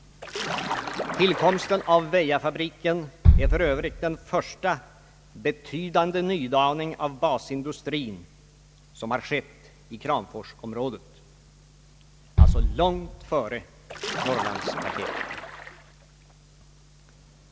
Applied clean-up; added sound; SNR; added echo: none; Splash, splatter + Bass drum; 0 dB; none.